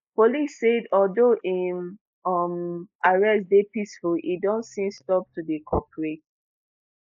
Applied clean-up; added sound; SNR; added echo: neural mask model Resemble Enhance denoiser.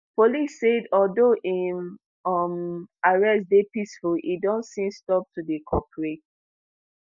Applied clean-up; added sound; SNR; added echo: none; none; none; none.